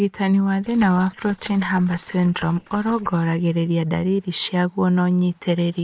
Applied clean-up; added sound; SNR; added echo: neural mask model Resemble Enhance denoiser.